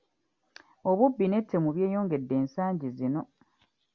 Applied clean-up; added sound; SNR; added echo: none; none; none; none.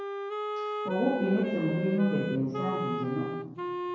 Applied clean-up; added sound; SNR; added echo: none; Wind instrument, woodwind instrument; 4 dB; reverberation time 1.0 s.